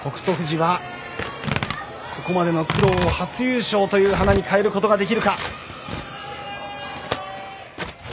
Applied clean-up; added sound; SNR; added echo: none; Tearing; 7 dB; none.